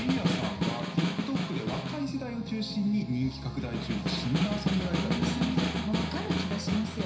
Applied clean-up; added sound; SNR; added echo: none; Snare drum; 1 dB; reverberation time 0.5 s.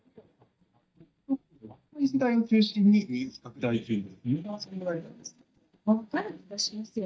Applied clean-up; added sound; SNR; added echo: neural mask model DeepFilterNet 3.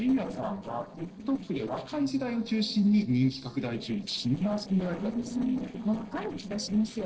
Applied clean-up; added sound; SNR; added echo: neural separator model SepFormer DNS4.